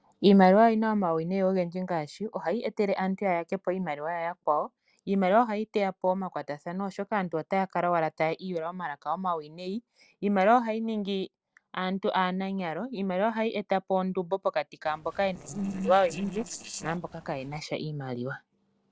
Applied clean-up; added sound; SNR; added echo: neural separator model SepFormer DNS4.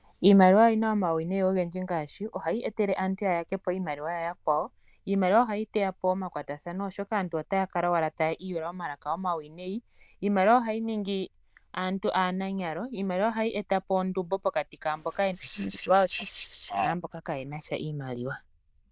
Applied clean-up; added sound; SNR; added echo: neural diffusion model UNIVERSE++.